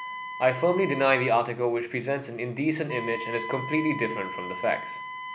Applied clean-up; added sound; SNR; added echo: none; Wind instrument, woodwind instrument; 10 dB; none.